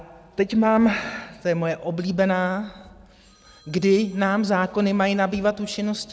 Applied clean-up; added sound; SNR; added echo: none; none; none; none.